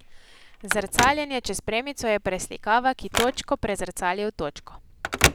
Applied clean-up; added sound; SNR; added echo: none; Telephone; 4 dB; none.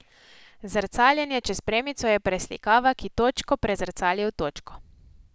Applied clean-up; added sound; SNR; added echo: none; none; none; none.